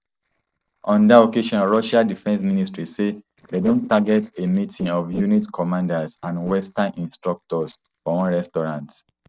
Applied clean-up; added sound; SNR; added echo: neural separator model SepFormer DNS4.